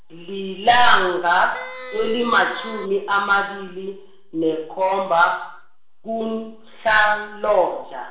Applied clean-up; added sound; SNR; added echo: none; Wind instrument, woodwind instrument; 14 dB; reverberation time 0.7 s.